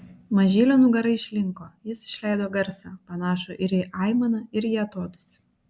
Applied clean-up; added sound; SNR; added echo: none; none; none; none.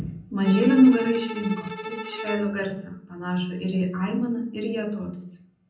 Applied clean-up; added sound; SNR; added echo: none; Bowed string instrument; 12 dB; reverberation time 0.6 s.